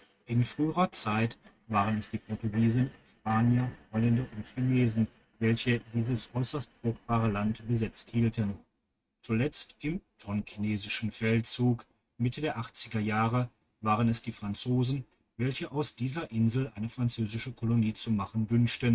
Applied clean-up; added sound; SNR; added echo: neural mask model RNNoise.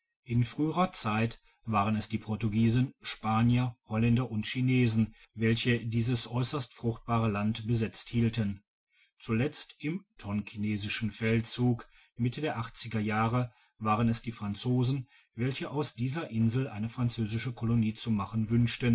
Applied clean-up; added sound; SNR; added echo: none; none; none; none.